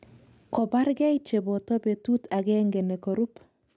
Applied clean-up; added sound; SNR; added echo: none; none; none; none.